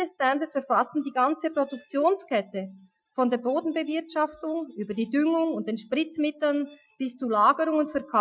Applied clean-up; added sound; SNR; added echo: classical method Wiener filter.